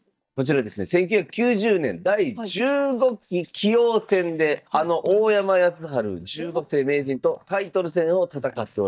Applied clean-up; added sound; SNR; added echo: neural mask model DeepFilterNet 3.